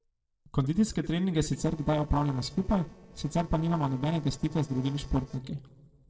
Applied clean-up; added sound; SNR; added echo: neural separator model SepFormer DNS4.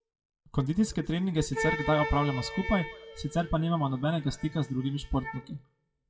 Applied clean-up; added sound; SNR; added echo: classical method WPE with log-MMSE.